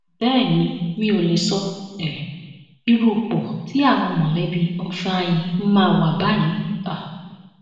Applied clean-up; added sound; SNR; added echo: none; none; none; reverberation time 1.2 s.